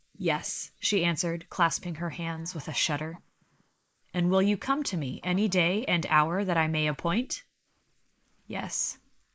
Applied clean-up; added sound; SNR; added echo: neural mask model Resemble Enhance denoiser.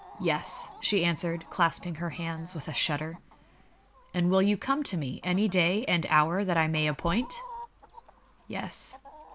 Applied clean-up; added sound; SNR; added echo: none; Chicken, rooster; 20 dB; none.